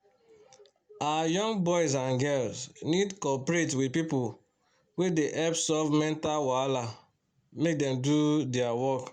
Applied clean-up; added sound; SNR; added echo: none; none; none; none.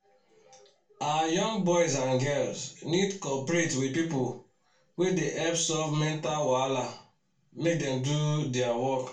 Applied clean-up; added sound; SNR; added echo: none; none; none; reverberation time 0.3 s.